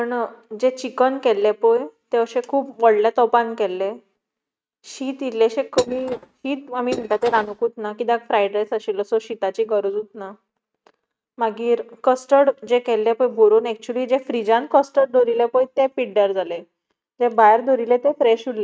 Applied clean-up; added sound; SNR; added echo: neural mask model RNNoise.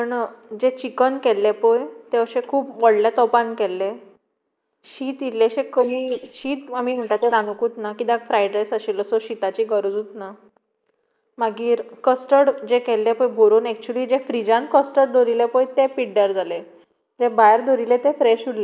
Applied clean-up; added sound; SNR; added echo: neural mask model Resemble Enhance denoiser.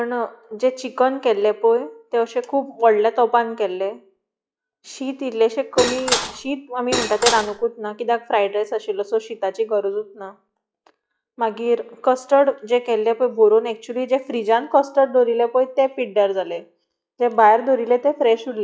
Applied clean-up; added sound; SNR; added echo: classical method log-MMSE.